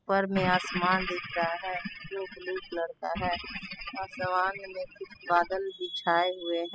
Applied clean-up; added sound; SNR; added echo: classical method spectral subtraction.